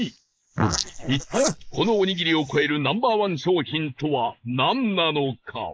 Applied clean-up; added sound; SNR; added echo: neural mask model Resemble Enhance denoiser.